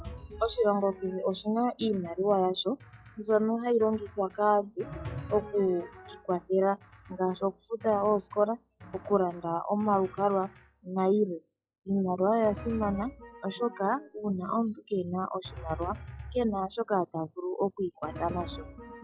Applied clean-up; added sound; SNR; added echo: classical method log-MMSE.